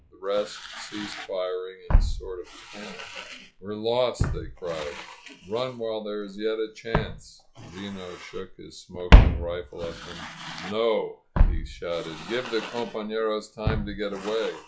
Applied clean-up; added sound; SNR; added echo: classical method log-MMSE.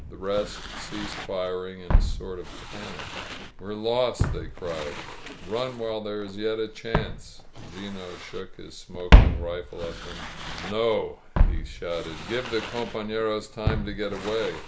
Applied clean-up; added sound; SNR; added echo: none; Walk, footsteps; -5 dB; none.